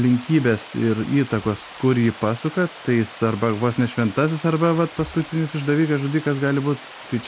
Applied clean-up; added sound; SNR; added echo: none; Water; 17 dB; none.